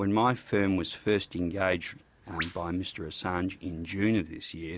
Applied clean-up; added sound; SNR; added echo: none; Bird vocalization, bird call, bird song; 15 dB; none.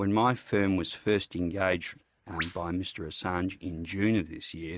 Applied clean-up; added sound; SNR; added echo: neural mask model RNNoise.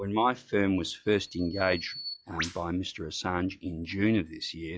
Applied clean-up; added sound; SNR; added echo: classical method log-MMSE.